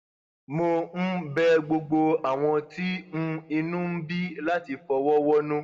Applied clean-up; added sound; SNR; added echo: none; none; none; reverberation time 2.2 s.